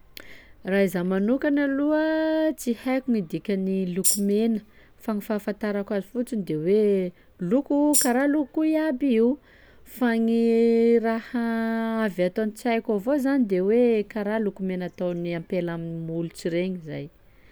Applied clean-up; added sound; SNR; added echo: none; Tambourine; 1 dB; none.